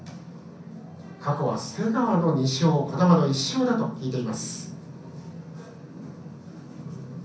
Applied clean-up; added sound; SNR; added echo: none; none; none; reverberation time 0.6 s.